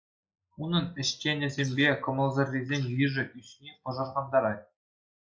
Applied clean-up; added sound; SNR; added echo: neural mask model Resemble Enhance denoiser.